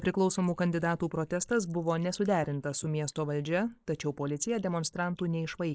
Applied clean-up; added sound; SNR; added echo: neural mask model Resemble Enhance denoiser.